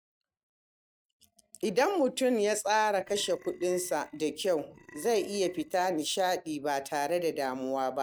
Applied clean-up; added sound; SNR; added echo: neural mask model RNNoise.